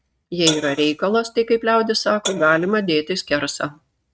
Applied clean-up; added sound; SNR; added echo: neural mask model RNNoise.